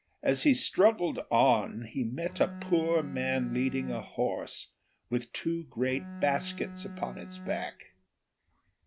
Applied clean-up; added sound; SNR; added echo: none; Bowed string instrument; 12 dB; none.